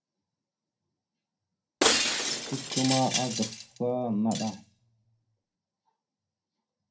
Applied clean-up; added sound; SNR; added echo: none; Shatter; -3 dB; reverberation time 0.2 s.